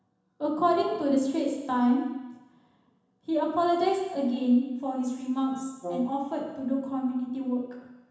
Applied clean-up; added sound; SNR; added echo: none; Brass instrument; 13 dB; reverberation time 1.1 s.